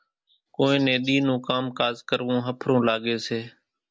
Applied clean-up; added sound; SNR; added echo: none; none; none; none.